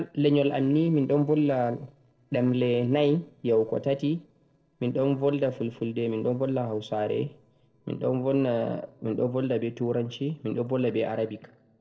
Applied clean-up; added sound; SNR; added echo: neural separator model SepFormer DNS4.